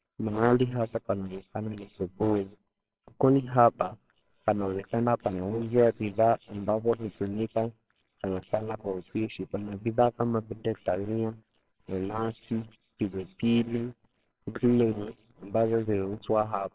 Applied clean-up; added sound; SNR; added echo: neural separator model SepFormer WHAMR!.